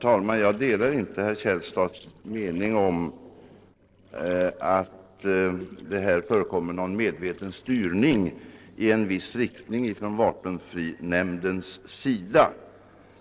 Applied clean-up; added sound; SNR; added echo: neural separator model SepFormer DNS4.